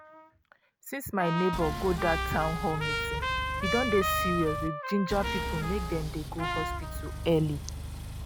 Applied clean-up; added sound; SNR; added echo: none; Engine + Trumpet; 2 dB; none.